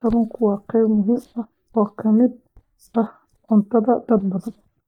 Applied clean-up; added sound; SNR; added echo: neural mask model DeepFilterNet 3.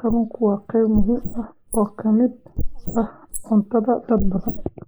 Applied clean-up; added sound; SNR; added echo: neural mask model Resemble Enhance denoiser.